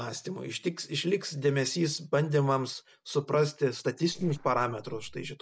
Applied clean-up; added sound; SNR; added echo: neural separator model SepFormer DNS4.